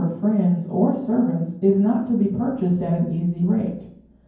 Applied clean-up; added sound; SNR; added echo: none; none; none; reverberation time 0.9 s.